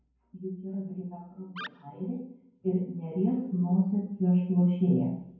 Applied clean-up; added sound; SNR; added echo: none; Animal; 17 dB; reverberation time 0.9 s.